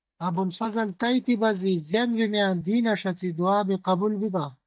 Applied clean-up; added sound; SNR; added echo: neural mask model DeepFilterNet 3.